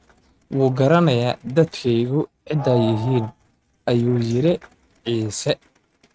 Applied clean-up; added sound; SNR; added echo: neural mask model RNNoise.